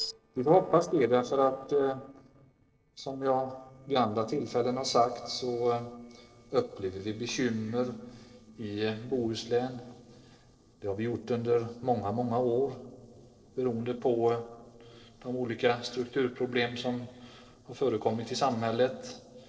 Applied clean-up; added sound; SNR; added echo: neural separator model SepFormer DNS4.